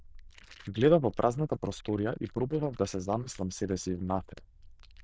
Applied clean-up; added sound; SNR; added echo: neural diffusion model UNIVERSE++.